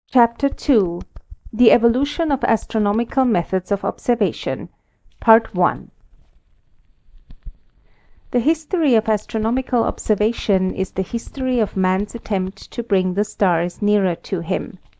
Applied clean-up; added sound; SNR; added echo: neural mask model DeepFilterNet 3.